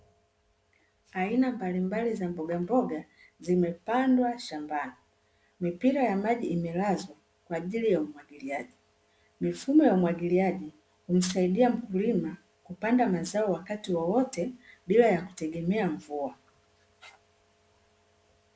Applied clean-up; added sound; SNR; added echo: none; none; none; none.